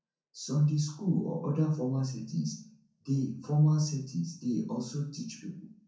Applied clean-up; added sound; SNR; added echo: none; none; none; reverberation time 0.5 s.